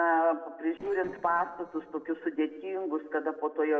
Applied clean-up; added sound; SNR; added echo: neural separator model SepFormer DNS4.